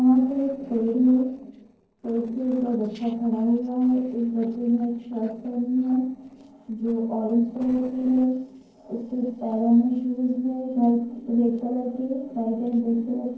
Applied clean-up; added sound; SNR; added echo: neural separator model SepFormer DNS4.